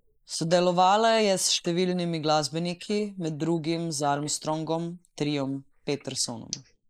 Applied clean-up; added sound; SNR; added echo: neural mask model Resemble Enhance denoiser.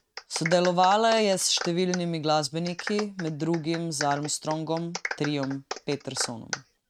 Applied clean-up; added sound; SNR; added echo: neural mask model RNNoise.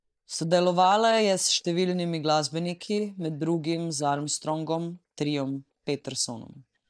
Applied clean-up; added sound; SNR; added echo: neural mask model DeepFilterNet 3.